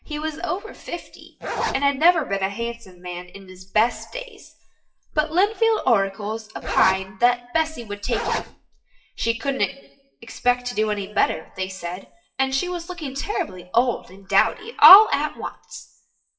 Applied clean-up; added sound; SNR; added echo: classical method WPE with log-MMSE.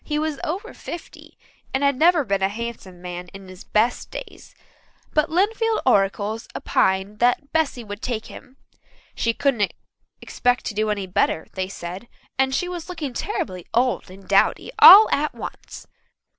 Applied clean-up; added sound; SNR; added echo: none; none; none; none.